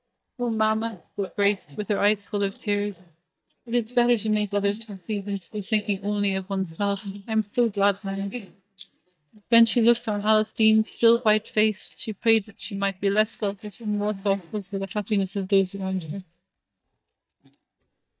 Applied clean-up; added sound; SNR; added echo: neural mask model DeepFilterNet 3.